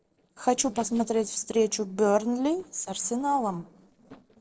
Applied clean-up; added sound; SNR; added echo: neural separator model SepFormer DNS4.